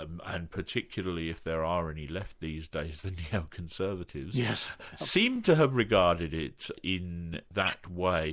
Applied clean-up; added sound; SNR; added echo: none; none; none; none.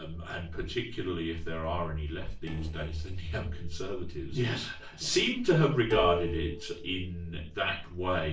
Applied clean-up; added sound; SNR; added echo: neural separator model SepFormer DNS4.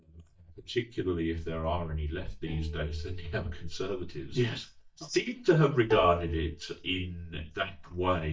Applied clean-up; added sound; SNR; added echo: neural mask model DeepFilterNet 3.